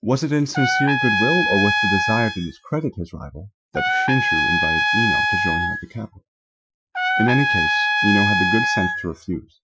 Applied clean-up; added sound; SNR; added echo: classical method Wiener filter.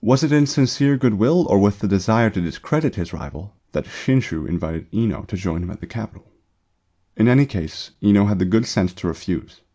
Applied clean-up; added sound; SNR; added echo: none; none; none; none.